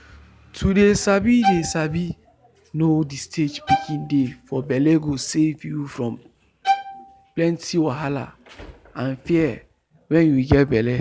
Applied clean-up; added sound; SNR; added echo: none; Bowed string instrument; 5 dB; none.